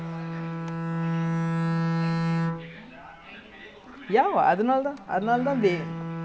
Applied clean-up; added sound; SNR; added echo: none; Bowed string instrument; 2 dB; none.